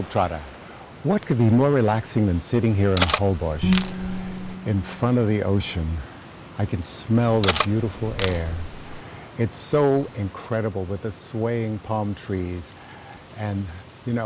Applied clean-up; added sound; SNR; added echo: none; Cutlery, silverware + Bowed string instrument; 3 dB; none.